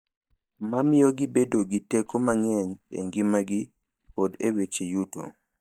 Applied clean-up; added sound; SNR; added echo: neural mask model DeepFilterNet 3.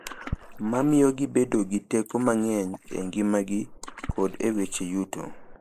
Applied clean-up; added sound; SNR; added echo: neural mask model Resemble Enhance denoiser.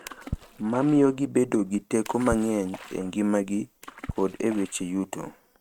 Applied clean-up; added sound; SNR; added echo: neural mask model RNNoise.